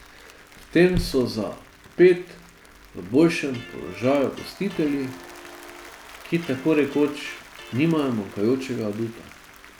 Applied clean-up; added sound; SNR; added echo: none; Electric guitar + Applause; 20 dB; none.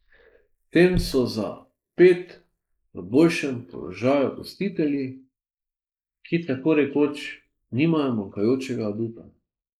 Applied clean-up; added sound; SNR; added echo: neural mask model Resemble Enhance denoiser.